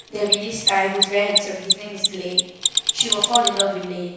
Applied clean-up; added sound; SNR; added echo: none; Mechanisms; -1 dB; reverberation time 1.1 s.